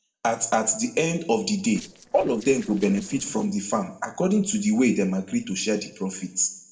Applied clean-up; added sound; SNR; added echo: neural separator model SepFormer DNS4.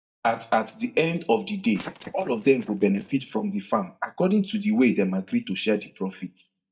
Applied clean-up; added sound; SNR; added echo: neural mask model DeepFilterNet 3.